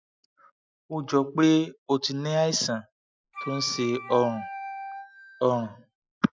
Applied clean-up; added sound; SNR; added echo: classical method Wiener filter.